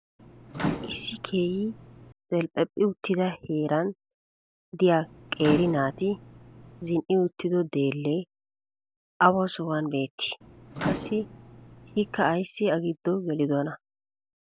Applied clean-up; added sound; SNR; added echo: none; Microwave oven; 11 dB; none.